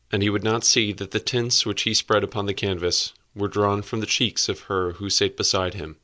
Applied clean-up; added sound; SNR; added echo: none; none; none; none.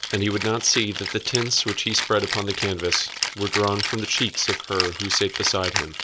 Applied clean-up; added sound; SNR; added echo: none; Rattle (instrument); 5 dB; none.